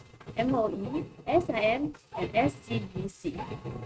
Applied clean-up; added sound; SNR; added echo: neural mask model RNNoise.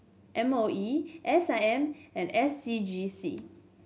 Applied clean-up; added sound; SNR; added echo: none; none; none; none.